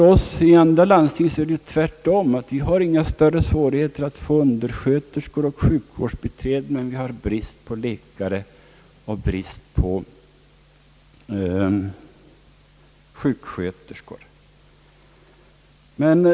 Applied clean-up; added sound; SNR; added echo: none; none; none; none.